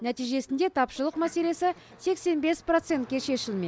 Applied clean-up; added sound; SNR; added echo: none; none; none; none.